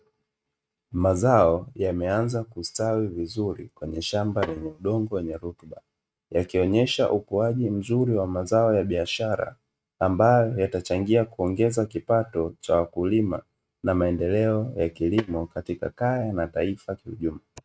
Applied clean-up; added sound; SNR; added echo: neural mask model RNNoise.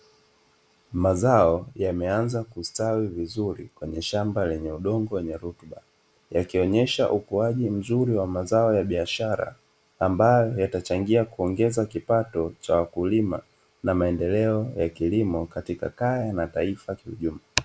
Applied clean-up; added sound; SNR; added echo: none; none; none; none.